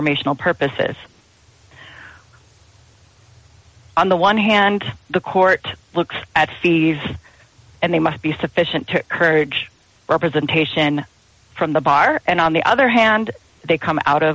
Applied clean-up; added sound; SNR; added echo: none; none; none; none.